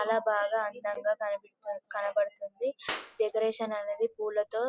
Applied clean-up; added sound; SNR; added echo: none; Clapping; 13 dB; none.